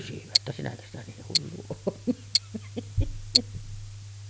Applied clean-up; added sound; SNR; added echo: none; Tick-tock; -2 dB; none.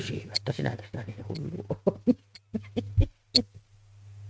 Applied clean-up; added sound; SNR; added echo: neural mask model RNNoise.